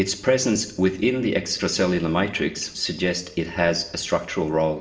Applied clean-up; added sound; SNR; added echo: none; none; none; reverberation time 0.7 s.